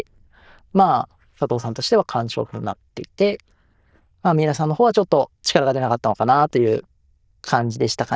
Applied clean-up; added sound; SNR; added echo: neural diffusion model UNIVERSE++.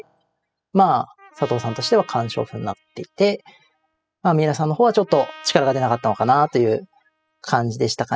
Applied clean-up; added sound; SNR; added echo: classical method spectral subtraction.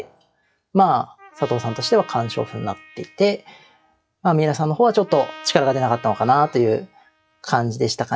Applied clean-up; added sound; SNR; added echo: classical method log-MMSE.